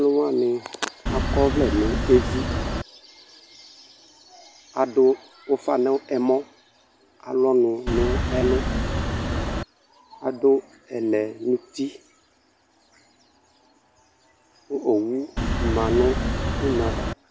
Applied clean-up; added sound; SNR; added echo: none; Wind; -1 dB; none.